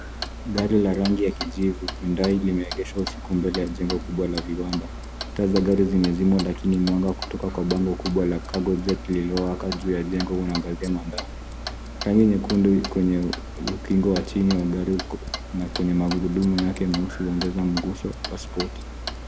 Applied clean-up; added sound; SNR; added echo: none; Clock; 9 dB; none.